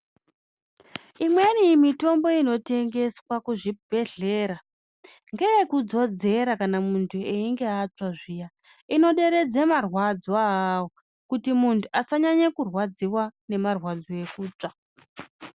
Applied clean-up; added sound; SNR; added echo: none; none; none; none.